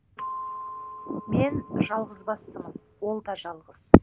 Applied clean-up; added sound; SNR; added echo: none; Percussion; 14 dB; none.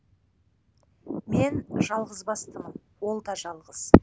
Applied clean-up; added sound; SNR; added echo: none; none; none; none.